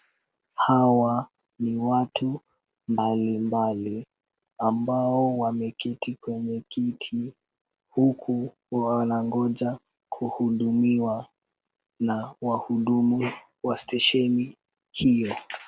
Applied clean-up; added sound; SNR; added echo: none; none; none; none.